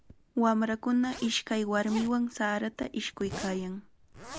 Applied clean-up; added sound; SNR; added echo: none; Zipper (clothing); 16 dB; none.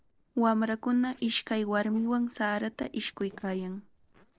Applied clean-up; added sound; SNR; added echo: neural separator model SepFormer DNS4.